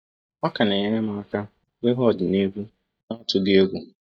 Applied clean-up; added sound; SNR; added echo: neural mask model DeepFilterNet 3.